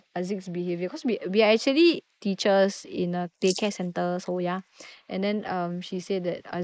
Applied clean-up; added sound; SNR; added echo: neural mask model Resemble Enhance denoiser.